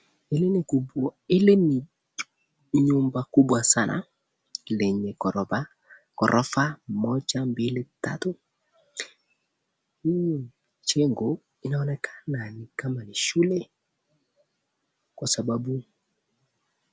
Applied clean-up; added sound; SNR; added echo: none; none; none; none.